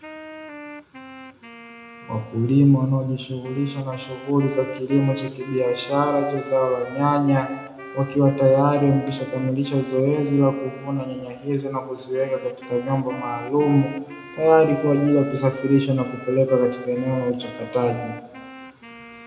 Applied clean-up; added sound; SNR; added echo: none; Wind instrument, woodwind instrument; 18 dB; reverberation time 0.5 s.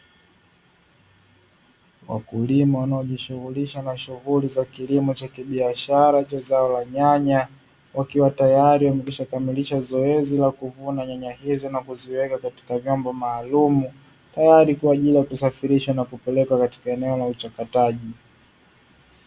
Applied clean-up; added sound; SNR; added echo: none; none; none; none.